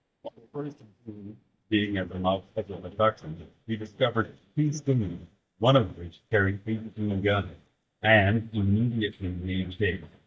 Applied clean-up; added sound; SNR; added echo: neural mask model DeepFilterNet 3.